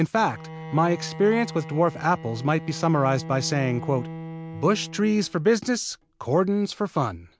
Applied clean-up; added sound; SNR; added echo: none; Bowed string instrument; 14 dB; none.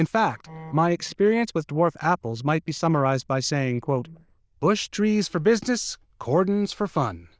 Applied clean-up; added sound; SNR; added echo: neural diffusion model UNIVERSE++.